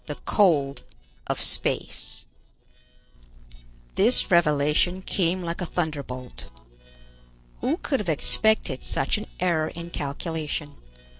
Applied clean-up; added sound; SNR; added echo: neural separator model SepFormer DNS4.